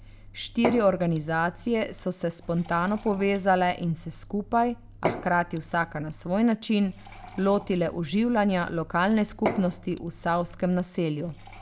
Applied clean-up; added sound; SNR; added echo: none; Fill (with liquid) / Glass / Water; 12 dB; none.